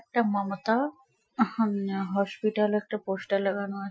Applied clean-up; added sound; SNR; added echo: classical method Wiener filter.